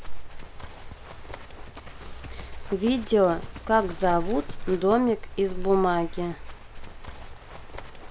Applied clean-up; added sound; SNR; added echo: none; Livestock, farm animals, working animals; 8 dB; none.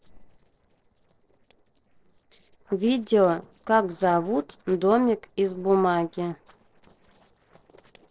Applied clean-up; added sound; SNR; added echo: neural separator model SepFormer DNS4.